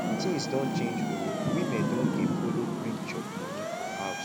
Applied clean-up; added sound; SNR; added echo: none; Motor vehicle (road) / Siren + Rain; -5 dB; none.